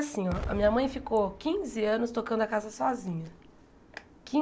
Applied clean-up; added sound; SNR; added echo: none; Explosion; 13 dB; none.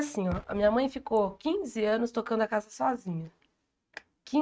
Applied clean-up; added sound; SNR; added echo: neural mask model RNNoise.